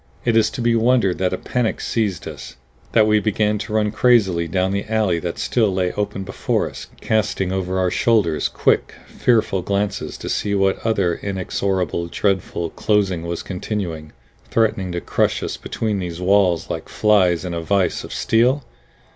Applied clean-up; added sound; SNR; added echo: none; none; none; none.